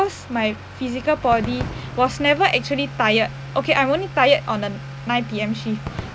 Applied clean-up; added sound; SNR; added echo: none; Accelerating, revving, vroom / Motor vehicle (road) + Crowd / Cheering / Fireworks; 11 dB; none.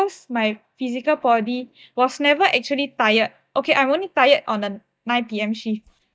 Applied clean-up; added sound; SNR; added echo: neural mask model DeepFilterNet 3.